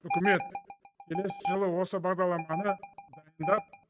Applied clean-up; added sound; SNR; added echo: neural mask model RNNoise.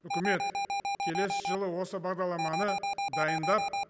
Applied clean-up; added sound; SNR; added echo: none; Alarm; -1 dB; none.